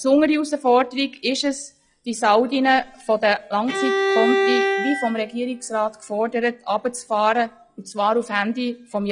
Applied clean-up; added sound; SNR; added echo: classical method log-MMSE.